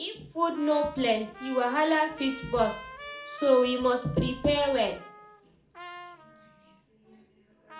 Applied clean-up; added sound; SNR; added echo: none; Trumpet; 16 dB; reverberation time 0.4 s.